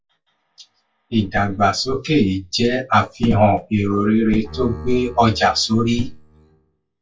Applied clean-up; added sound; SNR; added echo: classical method WPE with log-MMSE.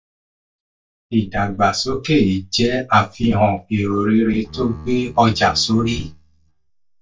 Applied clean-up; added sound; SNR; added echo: neural mask model DeepFilterNet 3.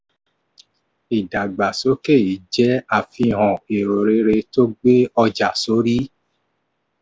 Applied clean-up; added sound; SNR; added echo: none; none; none; none.